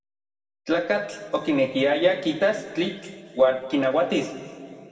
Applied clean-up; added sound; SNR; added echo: none; none; none; reverberation time 2.1 s.